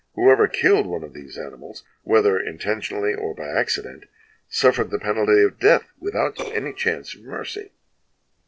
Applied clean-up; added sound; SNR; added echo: neural separator model SepFormer DNS4.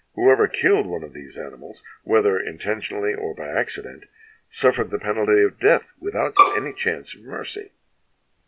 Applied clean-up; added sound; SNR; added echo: none; Bowed string instrument; -3 dB; none.